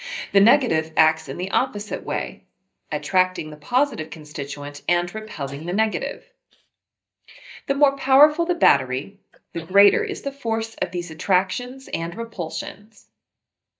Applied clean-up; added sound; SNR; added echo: neural mask model DeepFilterNet 3.